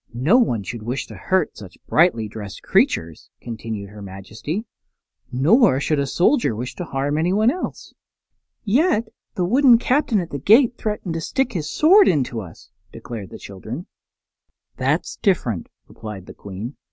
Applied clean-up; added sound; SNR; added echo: none; none; none; none.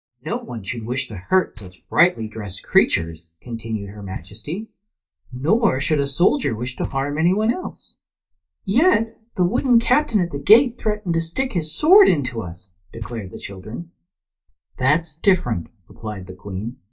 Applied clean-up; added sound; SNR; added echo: neural mask model DeepFilterNet 3.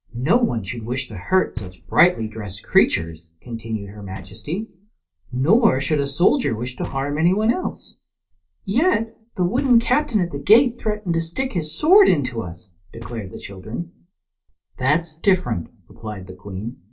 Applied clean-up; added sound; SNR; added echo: neural separator model SepFormer DNS4.